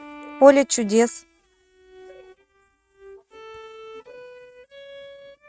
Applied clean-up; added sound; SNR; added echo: neural mask model RNNoise.